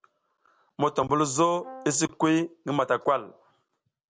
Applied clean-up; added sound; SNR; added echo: none; Brass instrument; 19 dB; none.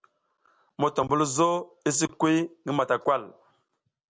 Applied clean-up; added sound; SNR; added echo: none; none; none; none.